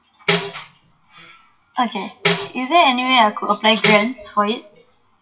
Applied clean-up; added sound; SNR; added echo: classical method WPE with log-MMSE.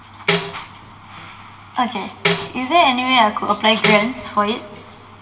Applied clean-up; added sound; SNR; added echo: none; Tambourine; 6 dB; reverberation time 1.3 s.